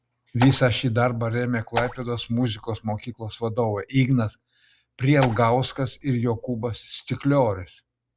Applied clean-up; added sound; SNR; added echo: none; Raindrop / Splash, splatter; 12 dB; none.